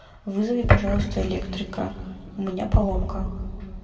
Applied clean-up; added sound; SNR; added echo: none; none; none; reverberation time 2.0 s.